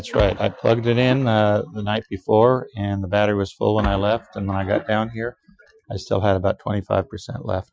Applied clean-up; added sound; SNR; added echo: classical method Wiener filter.